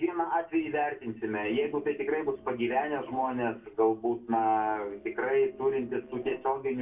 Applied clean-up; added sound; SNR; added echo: neural separator model SepFormer DNS4.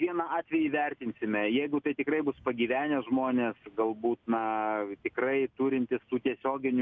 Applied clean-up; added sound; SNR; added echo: none; none; none; none.